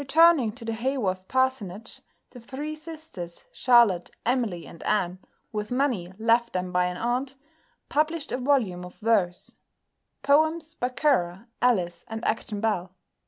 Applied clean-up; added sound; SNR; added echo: none; none; none; none.